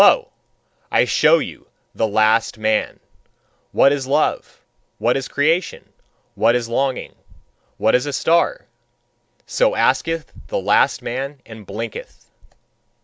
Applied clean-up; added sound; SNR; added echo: none; none; none; none.